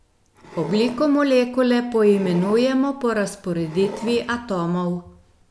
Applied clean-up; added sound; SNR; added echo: none; Wood; 16 dB; none.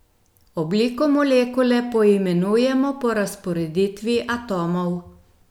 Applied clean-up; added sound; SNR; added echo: none; none; none; none.